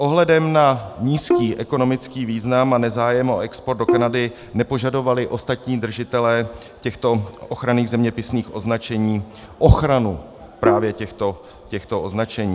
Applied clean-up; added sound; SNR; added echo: none; Bowed string instrument; 4 dB; none.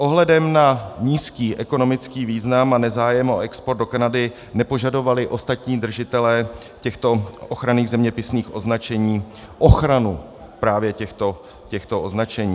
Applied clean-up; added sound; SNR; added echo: none; none; none; none.